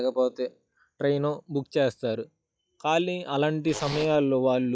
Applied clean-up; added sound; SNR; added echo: classical method log-MMSE.